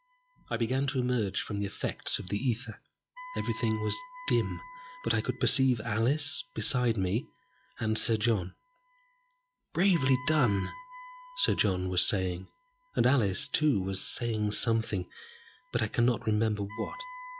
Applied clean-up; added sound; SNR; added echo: classical method log-MMSE.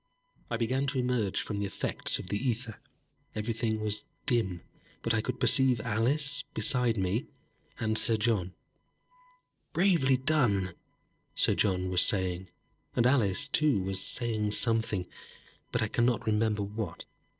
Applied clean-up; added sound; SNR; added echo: neural separator model SepFormer DNS4.